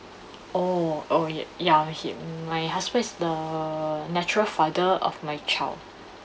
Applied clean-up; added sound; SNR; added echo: none; none; none; none.